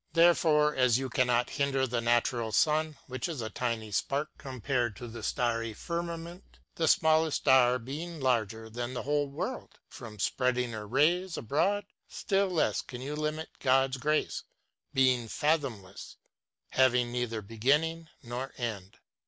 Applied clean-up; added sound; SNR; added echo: none; none; none; none.